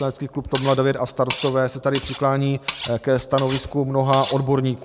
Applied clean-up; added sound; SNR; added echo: none; Cutlery, silverware; 7 dB; none.